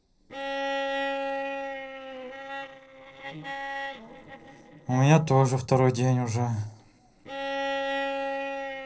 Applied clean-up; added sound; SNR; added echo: neural separator model SepFormer DNS4.